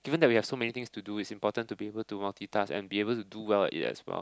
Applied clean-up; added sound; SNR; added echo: none; none; none; none.